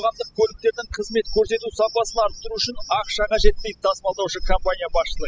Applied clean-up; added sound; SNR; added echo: classical method spectral subtraction.